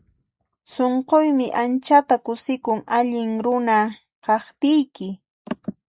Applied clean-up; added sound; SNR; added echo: none; none; none; none.